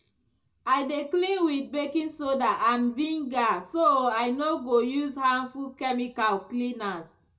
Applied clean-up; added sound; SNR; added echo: none; none; none; reverberation time 0.2 s.